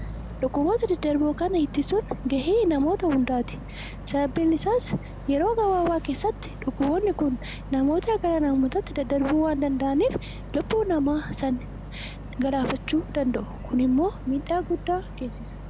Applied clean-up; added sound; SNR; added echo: none; Boat, Water vehicle; 12 dB; none.